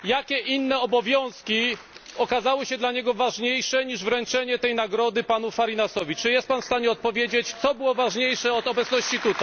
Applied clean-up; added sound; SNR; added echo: none; none; none; none.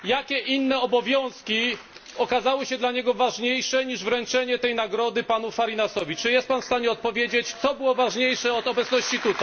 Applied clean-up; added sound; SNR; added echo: none; none; none; reverberation time 0.5 s.